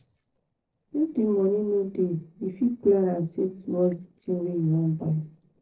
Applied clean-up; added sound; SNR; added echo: neural separator model SepFormer DNS4.